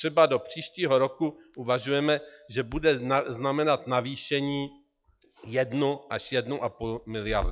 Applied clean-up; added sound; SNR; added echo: classical method log-MMSE.